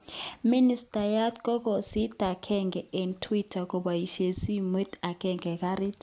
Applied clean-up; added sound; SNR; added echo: none; none; none; none.